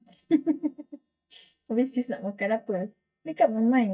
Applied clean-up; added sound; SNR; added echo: neural mask model DeepFilterNet 3.